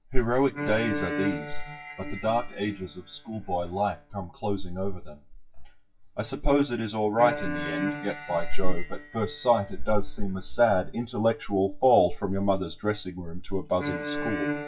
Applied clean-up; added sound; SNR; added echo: classical method WPE with log-MMSE.